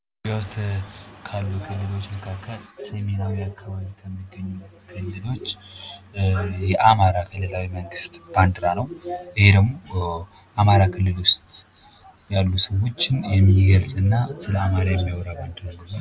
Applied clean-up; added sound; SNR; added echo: none; none; none; none.